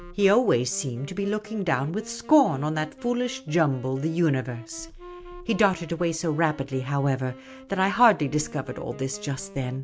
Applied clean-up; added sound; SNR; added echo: none; Wind instrument, woodwind instrument; 19 dB; none.